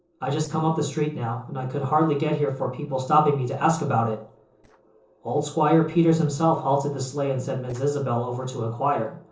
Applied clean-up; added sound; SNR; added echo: neural separator model SepFormer DNS4.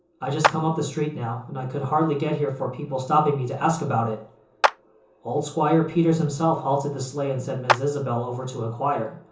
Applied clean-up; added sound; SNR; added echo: none; Clapping; 4 dB; reverberation time 0.6 s.